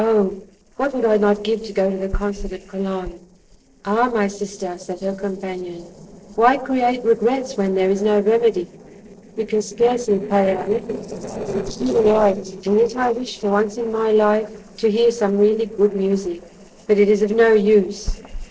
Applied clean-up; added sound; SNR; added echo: neural separator model SepFormer DNS4.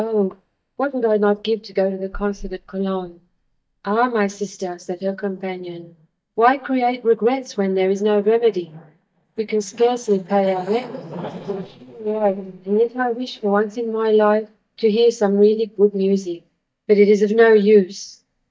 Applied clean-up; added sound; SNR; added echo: neural mask model DeepFilterNet 3.